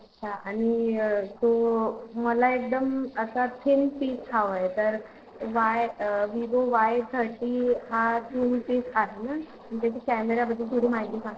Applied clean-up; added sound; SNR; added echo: neural separator model SepFormer DNS4.